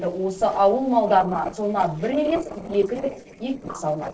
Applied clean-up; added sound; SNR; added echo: neural separator model SepFormer DNS4.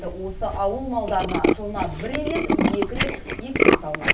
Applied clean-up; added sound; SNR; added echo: none; Tools; -4 dB; reverberation time 0.3 s.